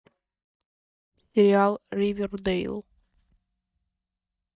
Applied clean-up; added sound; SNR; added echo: neural mask model DeepFilterNet 3.